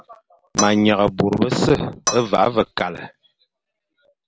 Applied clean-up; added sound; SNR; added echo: none; Cutlery, silverware / Dishes, pots, and pans; 7 dB; none.